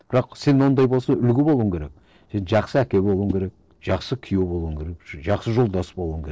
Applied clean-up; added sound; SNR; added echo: neural separator model SepFormer DNS4.